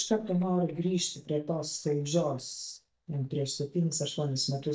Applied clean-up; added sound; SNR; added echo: neural mask model DeepFilterNet 3.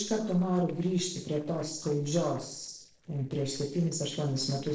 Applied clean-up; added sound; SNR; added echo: neural separator model SepFormer DNS4.